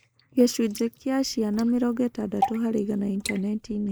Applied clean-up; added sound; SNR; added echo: neural mask model Resemble Enhance denoiser.